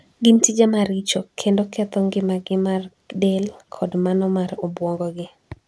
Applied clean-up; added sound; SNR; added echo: none; none; none; none.